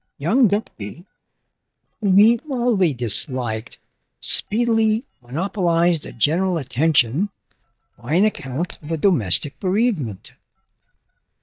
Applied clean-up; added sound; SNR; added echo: neural mask model DeepFilterNet 3.